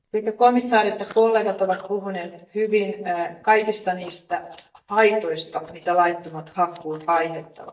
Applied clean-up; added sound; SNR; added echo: neural mask model DeepFilterNet 3.